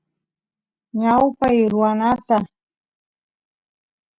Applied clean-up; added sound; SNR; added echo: none; none; none; none.